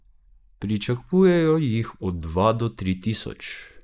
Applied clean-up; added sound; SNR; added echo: neural mask model Resemble Enhance denoiser.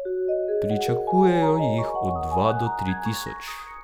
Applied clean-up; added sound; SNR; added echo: none; Mallet percussion; 0 dB; none.